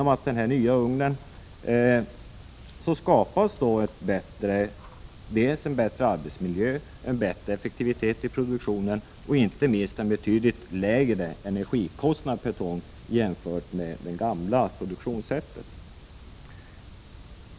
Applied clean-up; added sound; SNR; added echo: none; none; none; none.